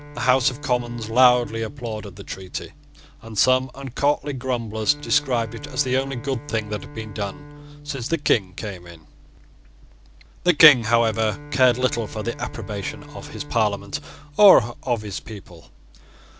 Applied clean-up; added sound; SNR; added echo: none; Bowed string instrument; 18 dB; none.